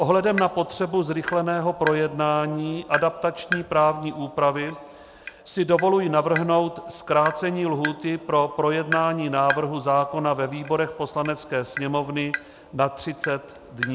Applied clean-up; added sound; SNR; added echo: none; Tap; 12 dB; none.